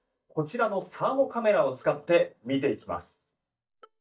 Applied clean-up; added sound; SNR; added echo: neural mask model DeepFilterNet 3.